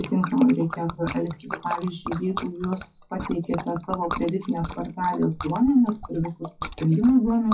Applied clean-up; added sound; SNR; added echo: classical method WPE with log-MMSE.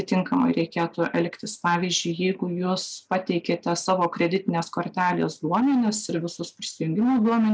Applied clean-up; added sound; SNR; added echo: none; none; none; none.